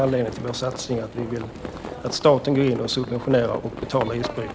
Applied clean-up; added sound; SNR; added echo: none; Livestock, farm animals, working animals; 11 dB; none.